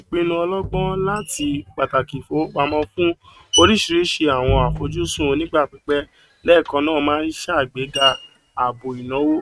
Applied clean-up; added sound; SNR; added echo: neural mask model RNNoise.